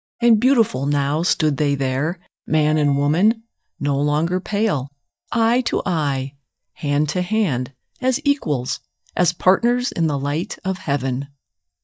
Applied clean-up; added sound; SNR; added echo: neural mask model DeepFilterNet 3.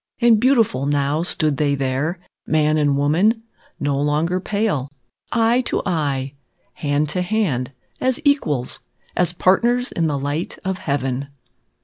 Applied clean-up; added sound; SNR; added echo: none; none; none; none.